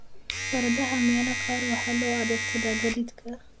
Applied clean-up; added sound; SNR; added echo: none; Domestic sounds, home sounds; 1 dB; none.